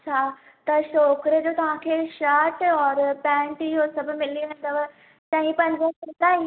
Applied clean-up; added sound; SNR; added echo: none; none; none; none.